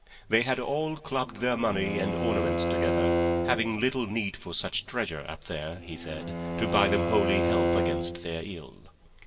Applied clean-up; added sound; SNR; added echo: none; Bowed string instrument; 0 dB; reverberation time 1.9 s.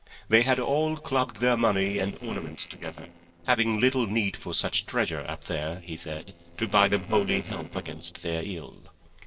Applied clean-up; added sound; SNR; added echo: neural separator model SepFormer DNS4.